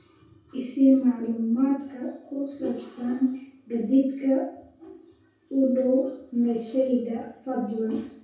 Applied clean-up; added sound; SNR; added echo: none; none; none; reverberation time 0.6 s.